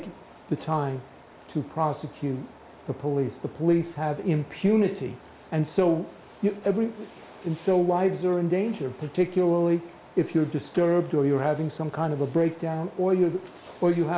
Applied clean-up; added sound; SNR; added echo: none; none; none; none.